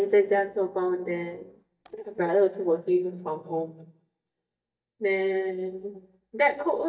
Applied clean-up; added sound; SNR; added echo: neural mask model DeepFilterNet 3.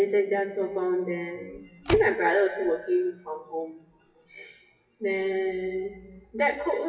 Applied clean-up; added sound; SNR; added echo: classical method WPE with log-MMSE.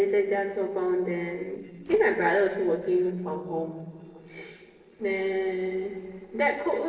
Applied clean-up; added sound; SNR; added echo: neural separator model SepFormer DNS4.